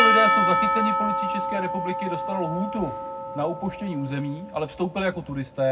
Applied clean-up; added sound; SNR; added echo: none; Percussion; -2 dB; reverberation time 0.3 s.